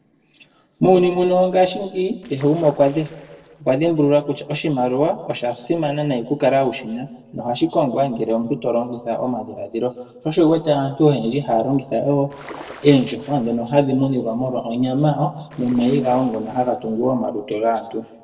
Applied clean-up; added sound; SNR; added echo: neural separator model SepFormer DNS4.